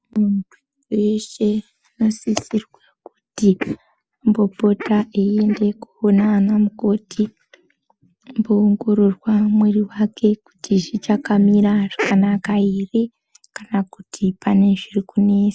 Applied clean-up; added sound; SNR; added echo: none; none; none; none.